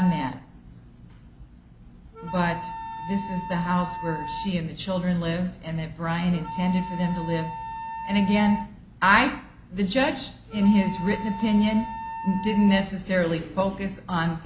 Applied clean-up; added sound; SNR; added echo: none; Wind instrument, woodwind instrument; 11 dB; none.